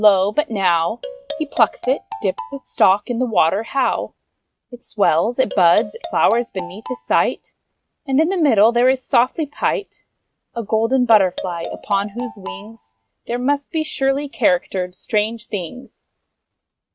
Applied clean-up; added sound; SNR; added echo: neural mask model RNNoise.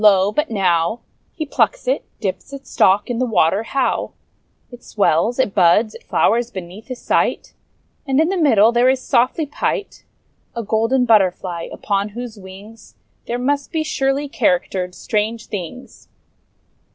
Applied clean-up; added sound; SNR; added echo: none; none; none; none.